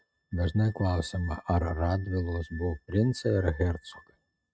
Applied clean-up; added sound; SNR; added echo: neural mask model RNNoise.